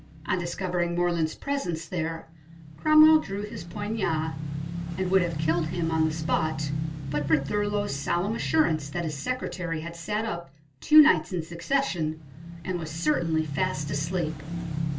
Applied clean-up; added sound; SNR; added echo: none; Motorcycle / Engine; 8 dB; reverberation time 0.2 s.